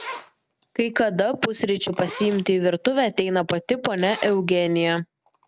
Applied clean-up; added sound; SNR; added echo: none; Zipper (clothing); 19 dB; none.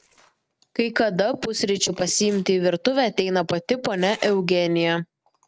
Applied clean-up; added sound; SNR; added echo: neural separator model SepFormer DNS4.